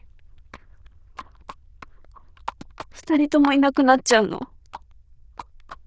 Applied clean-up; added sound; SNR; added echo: neural diffusion model UNIVERSE++.